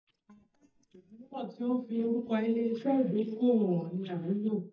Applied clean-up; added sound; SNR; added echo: neural mask model DeepFilterNet 3.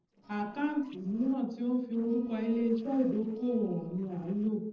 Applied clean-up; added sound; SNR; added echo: neural separator model SepFormer DNS4.